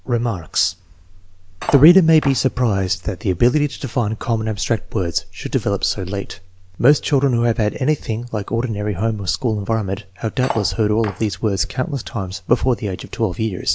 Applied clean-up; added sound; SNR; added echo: none; Cutlery, silverware; 12 dB; none.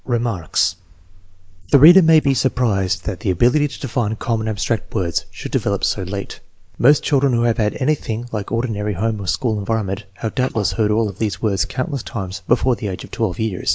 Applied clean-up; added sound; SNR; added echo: neural mask model Resemble Enhance denoiser.